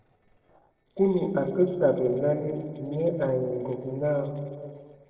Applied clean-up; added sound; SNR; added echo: neural separator model SepFormer DNS4.